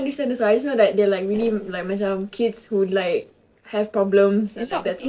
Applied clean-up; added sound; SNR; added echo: neural separator model SepFormer DNS4.